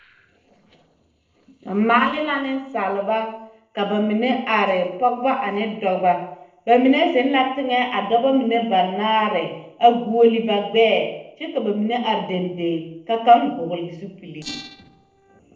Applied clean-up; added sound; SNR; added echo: neural separator model SepFormer DNS4.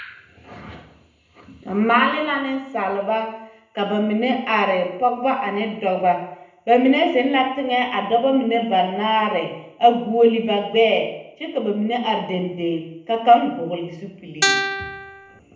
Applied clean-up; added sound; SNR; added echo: none; Guitar; 2 dB; reverberation time 0.7 s.